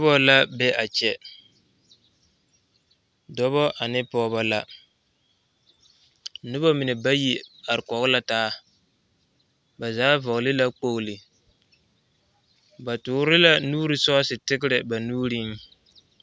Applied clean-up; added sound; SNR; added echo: none; none; none; none.